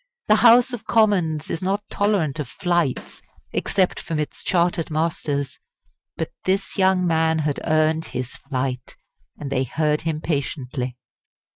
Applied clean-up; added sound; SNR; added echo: neural mask model RNNoise.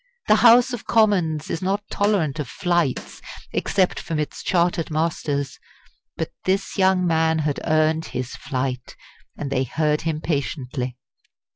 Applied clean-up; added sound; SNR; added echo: none; Snare drum; 15 dB; none.